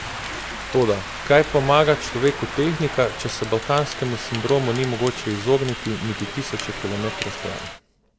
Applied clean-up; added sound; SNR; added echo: none; Rain; 9 dB; none.